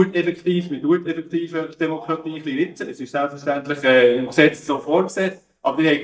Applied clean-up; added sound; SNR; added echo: neural mask model DeepFilterNet 3.